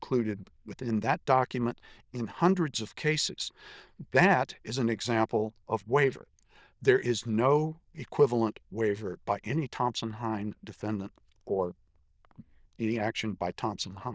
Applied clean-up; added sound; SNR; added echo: neural diffusion model UNIVERSE++.